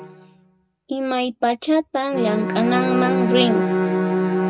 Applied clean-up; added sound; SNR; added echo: none; Bowed string instrument; 0 dB; none.